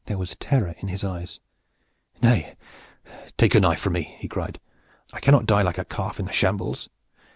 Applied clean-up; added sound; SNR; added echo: none; none; none; none.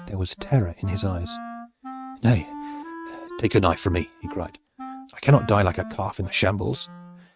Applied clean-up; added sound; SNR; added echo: neural mask model RNNoise.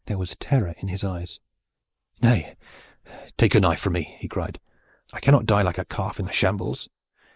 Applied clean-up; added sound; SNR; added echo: neural mask model Resemble Enhance denoiser.